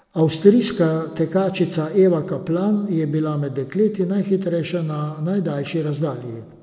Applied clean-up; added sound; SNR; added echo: none; none; none; none.